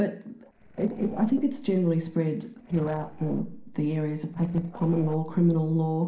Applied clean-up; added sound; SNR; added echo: neural separator model SepFormer DNS4.